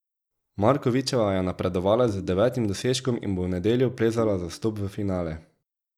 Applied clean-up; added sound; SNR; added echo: neural mask model DeepFilterNet 3.